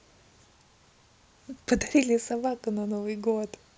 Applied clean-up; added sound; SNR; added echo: none; none; none; none.